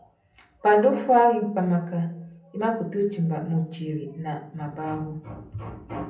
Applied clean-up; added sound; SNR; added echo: none; none; none; reverberation time 0.6 s.